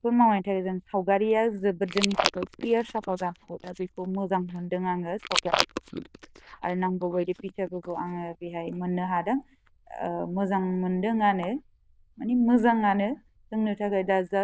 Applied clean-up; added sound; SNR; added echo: neural diffusion model UNIVERSE++.